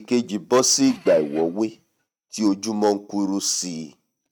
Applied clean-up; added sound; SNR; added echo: neural mask model RNNoise.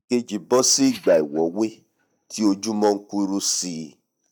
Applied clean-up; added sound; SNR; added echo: neural mask model DeepFilterNet 3.